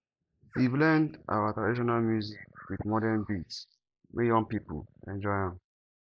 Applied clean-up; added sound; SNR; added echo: neural mask model Resemble Enhance denoiser.